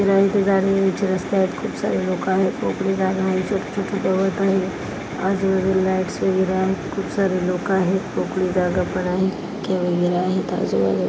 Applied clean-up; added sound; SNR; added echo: none; none; none; none.